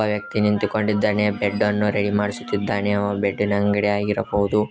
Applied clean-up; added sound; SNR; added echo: none; Wind instrument, woodwind instrument; 18 dB; none.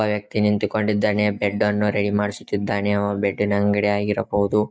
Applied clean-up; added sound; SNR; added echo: neural mask model DeepFilterNet 3.